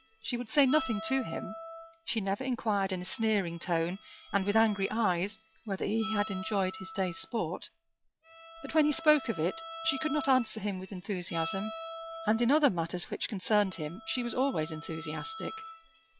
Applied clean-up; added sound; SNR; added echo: classical method log-MMSE.